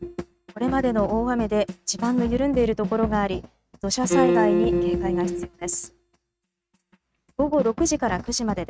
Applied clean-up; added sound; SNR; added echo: neural mask model RNNoise.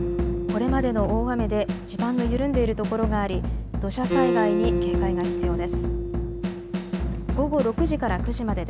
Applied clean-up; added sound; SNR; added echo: none; Acoustic guitar + Drum / Drum kit; -1 dB; none.